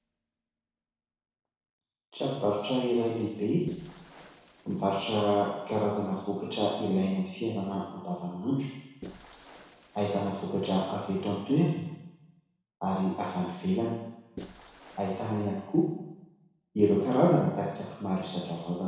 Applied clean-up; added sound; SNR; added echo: neural separator model SepFormer DNS4.